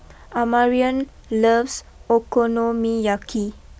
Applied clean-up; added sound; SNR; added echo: none; none; none; none.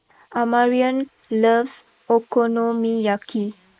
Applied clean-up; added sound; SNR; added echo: neural mask model Resemble Enhance denoiser.